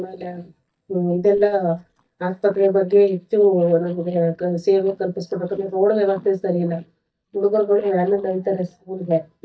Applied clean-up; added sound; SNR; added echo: neural mask model DeepFilterNet 3.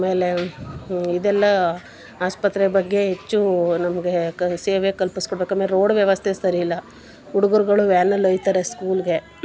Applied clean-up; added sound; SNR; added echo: none; none; none; none.